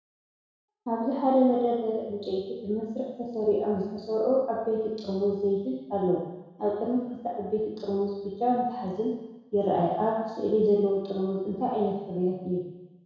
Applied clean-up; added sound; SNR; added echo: none; none; none; reverberation time 1.1 s.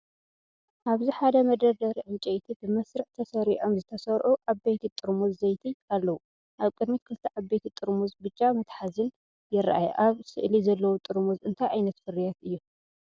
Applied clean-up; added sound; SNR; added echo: none; none; none; none.